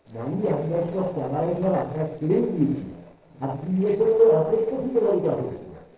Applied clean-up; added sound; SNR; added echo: neural separator model SepFormer DNS4.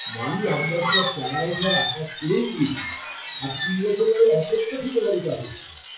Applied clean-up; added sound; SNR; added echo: classical method WPE with log-MMSE.